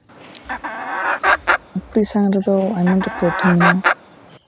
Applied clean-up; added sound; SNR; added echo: none; Chicken, rooster; 1 dB; none.